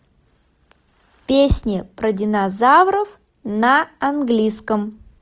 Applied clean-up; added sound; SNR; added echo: none; none; none; none.